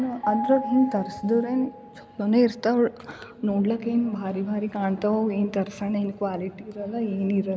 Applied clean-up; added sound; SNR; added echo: none; Piano; 11 dB; none.